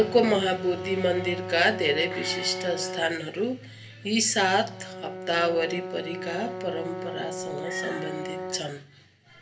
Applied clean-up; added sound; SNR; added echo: none; Brass instrument; 9 dB; reverberation time 0.3 s.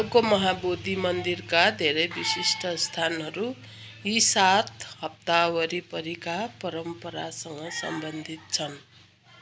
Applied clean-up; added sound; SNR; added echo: none; none; none; none.